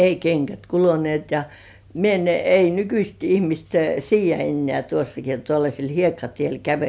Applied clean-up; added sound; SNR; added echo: none; none; none; none.